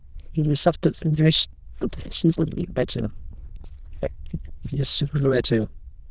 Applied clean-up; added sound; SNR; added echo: neural diffusion model UNIVERSE++.